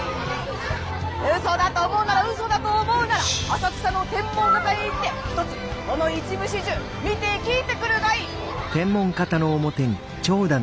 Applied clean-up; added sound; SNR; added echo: none; none; none; none.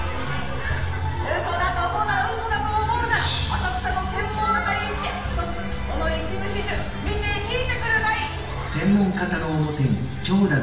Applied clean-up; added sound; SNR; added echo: none; none; none; reverberation time 0.8 s.